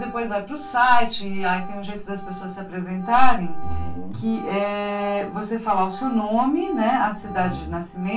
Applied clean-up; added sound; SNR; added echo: none; Organ; 18 dB; reverberation time 0.2 s.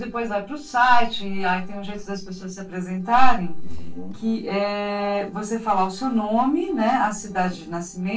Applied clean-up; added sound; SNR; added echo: neural separator model SepFormer DNS4.